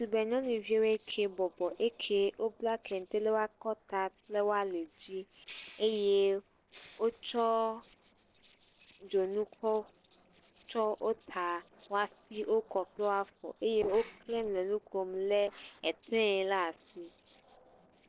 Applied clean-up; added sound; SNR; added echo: neural separator model SepFormer DNS4.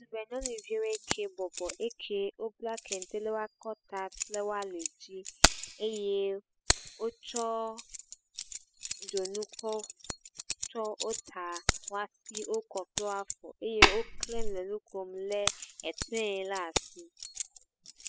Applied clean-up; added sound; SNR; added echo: classical method spectral subtraction.